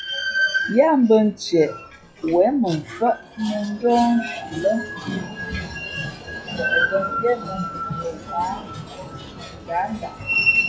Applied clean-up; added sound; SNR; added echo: classical method log-MMSE.